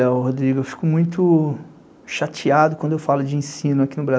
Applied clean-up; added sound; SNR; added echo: none; none; none; none.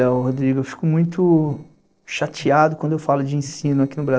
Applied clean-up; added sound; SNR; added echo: neural separator model SepFormer DNS4.